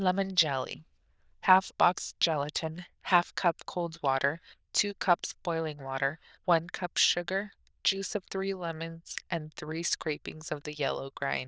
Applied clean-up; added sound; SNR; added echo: neural diffusion model UNIVERSE++.